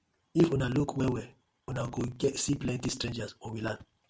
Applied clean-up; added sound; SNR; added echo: none; none; none; none.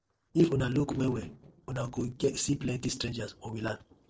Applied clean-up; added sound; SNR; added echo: neural separator model SepFormer DNS4.